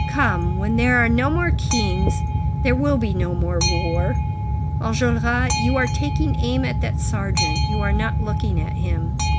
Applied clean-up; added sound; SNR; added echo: none; Boat, Water vehicle; -4 dB; none.